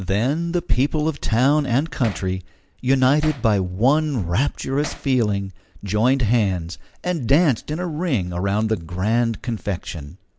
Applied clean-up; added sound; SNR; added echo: none; Hammer; 15 dB; none.